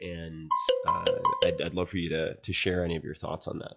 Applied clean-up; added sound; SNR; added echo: classical method log-MMSE.